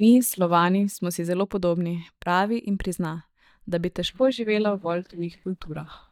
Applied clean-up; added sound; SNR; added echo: neural mask model DeepFilterNet 3.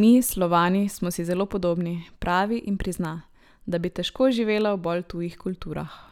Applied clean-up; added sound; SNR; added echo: none; none; none; none.